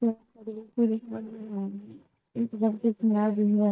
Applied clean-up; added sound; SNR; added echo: neural mask model DeepFilterNet 3.